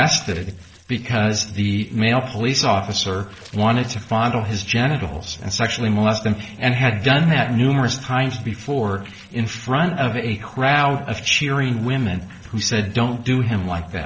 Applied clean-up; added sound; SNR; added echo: neural separator model SepFormer DNS4.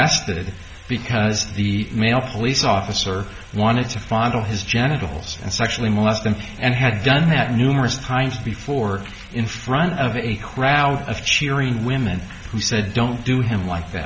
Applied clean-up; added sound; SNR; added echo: none; none; none; none.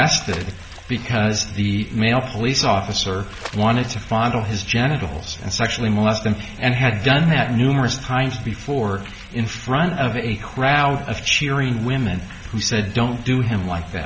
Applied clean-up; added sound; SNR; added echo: none; Water / Splash, splatter; 19 dB; none.